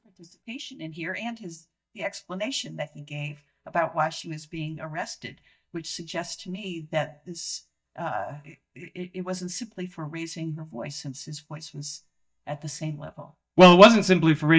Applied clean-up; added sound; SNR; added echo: neural mask model DeepFilterNet 3.